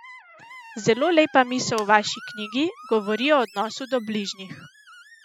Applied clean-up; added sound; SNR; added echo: classical method spectral subtraction.